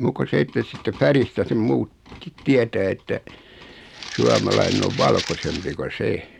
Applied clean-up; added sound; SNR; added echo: none; Rattle (instrument); 9 dB; none.